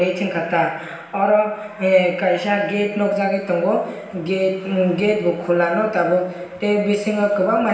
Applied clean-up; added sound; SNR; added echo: none; none; none; reverberation time 1.1 s.